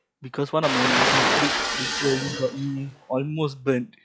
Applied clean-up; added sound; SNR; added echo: classical method log-MMSE.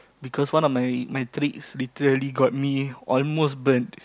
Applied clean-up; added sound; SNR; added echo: none; none; none; none.